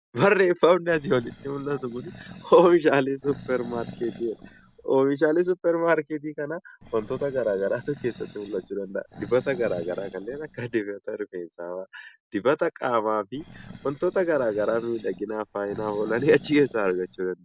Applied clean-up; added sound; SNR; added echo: none; Animal; 19 dB; none.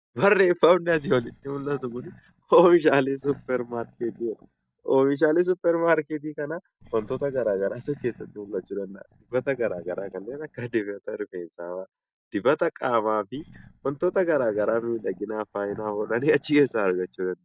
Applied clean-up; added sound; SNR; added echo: neural mask model DeepFilterNet 3.